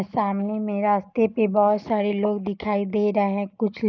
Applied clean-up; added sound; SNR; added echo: neural mask model Resemble Enhance denoiser.